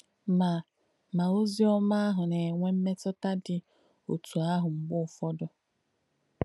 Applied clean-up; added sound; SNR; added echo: none; none; none; none.